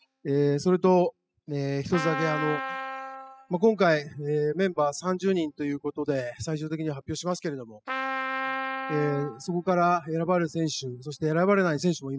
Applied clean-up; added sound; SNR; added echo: classical method spectral subtraction.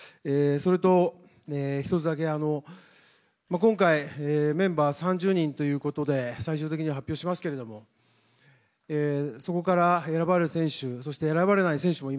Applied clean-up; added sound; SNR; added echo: none; none; none; none.